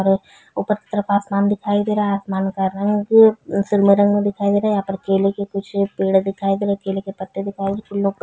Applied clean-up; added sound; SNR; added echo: none; none; none; none.